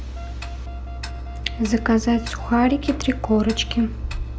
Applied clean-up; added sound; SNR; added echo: none; Tick-tock + Wind instrument, woodwind instrument; 19 dB; none.